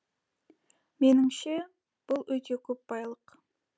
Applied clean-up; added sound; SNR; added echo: none; none; none; none.